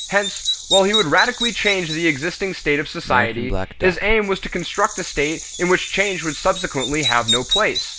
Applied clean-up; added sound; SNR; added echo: none; Bird vocalization, bird call, bird song; 5 dB; none.